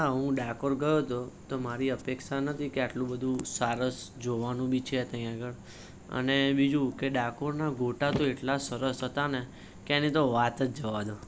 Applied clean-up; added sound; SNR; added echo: none; Car; 13 dB; none.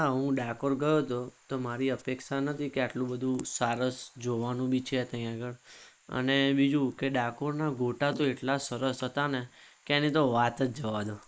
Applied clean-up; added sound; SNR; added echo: neural mask model Resemble Enhance denoiser.